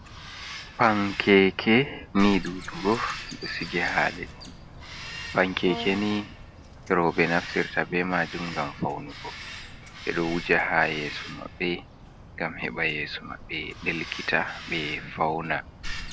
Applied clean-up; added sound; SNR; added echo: none; Bird vocalization, bird call, bird song + Brass instrument; 12 dB; none.